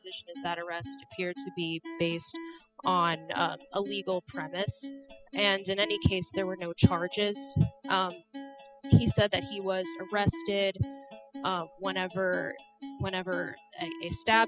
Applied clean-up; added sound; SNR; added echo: classical method spectral subtraction.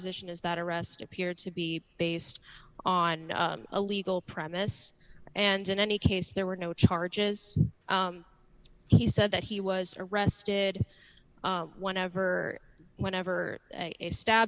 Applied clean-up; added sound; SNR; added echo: none; none; none; none.